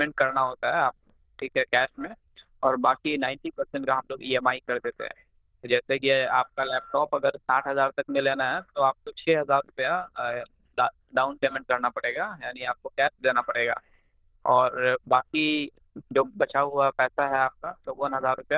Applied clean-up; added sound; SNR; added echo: neural diffusion model UNIVERSE++.